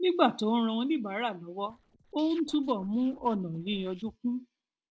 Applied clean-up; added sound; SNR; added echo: neural separator model SepFormer DNS4.